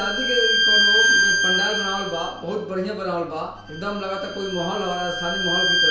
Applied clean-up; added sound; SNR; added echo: none; Bowed string instrument; -5 dB; reverberation time 0.5 s.